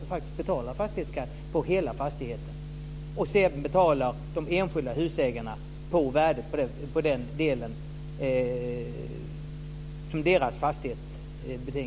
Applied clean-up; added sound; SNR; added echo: none; none; none; none.